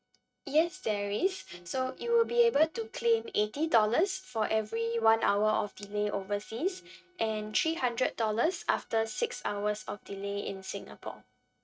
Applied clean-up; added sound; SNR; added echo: neural mask model RNNoise.